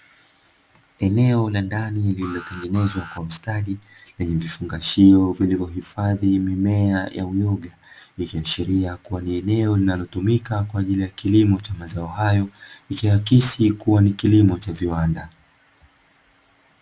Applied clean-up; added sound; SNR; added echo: none; Alarm; 18 dB; none.